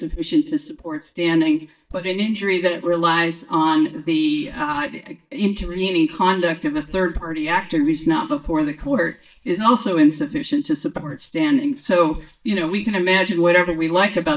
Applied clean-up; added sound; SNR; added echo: neural mask model DeepFilterNet 3.